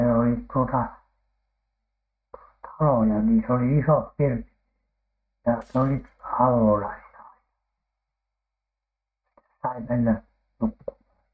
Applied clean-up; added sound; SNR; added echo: neural mask model RNNoise.